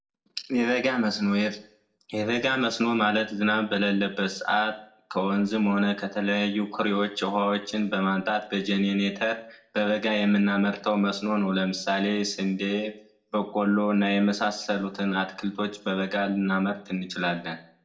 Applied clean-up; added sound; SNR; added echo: none; none; none; reverberation time 0.4 s.